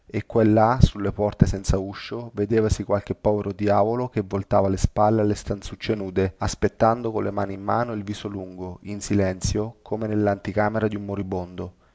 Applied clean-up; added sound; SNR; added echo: none; none; none; none.